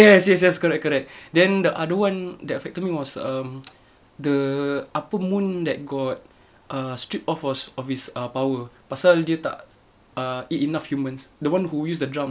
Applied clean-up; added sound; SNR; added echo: none; none; none; none.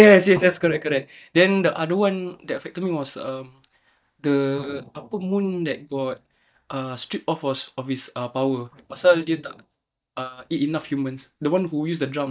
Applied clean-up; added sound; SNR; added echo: neural mask model DeepFilterNet 3.